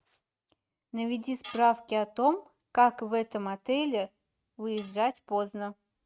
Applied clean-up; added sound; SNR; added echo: neural mask model RNNoise.